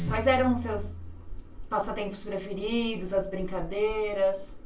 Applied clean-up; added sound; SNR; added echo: none; Guitar; 13 dB; reverberation time 0.3 s.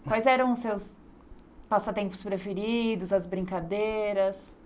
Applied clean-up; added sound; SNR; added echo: none; none; none; none.